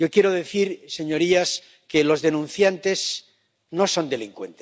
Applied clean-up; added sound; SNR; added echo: none; none; none; none.